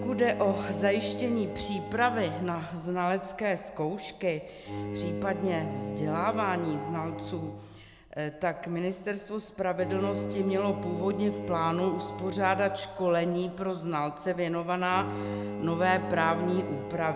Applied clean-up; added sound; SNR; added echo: none; Bowed string instrument; 7 dB; none.